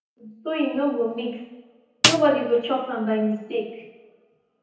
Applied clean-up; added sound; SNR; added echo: none; Snare drum; 0 dB; reverberation time 0.9 s.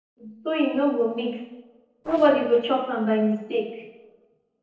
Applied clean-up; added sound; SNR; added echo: neural separator model SepFormer DNS4.